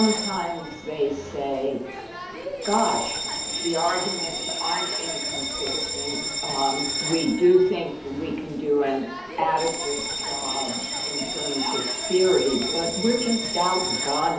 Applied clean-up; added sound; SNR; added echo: none; Bell; 4 dB; reverberation time 2.2 s.